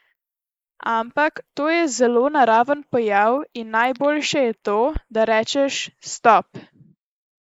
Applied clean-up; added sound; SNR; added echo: neural mask model Resemble Enhance denoiser.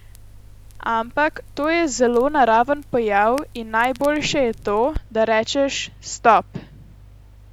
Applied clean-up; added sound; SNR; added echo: none; Crackle; 18 dB; none.